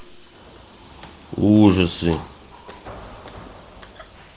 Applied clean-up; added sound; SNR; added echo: none; Walk, footsteps; 20 dB; none.